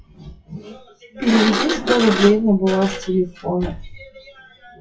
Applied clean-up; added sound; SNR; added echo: classical method WPE with log-MMSE.